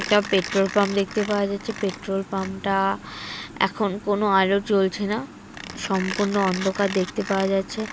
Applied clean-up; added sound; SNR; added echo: none; Mechanisms; 13 dB; none.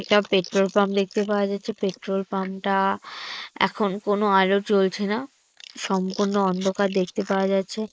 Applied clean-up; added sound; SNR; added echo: neural mask model Resemble Enhance denoiser.